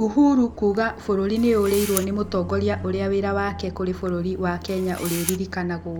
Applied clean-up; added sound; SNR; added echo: none; Car passing by + Camera; 11 dB; none.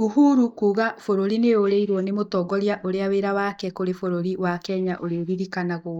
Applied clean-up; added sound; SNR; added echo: neural mask model DeepFilterNet 3.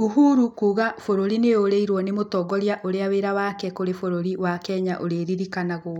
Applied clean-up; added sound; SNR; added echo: none; none; none; none.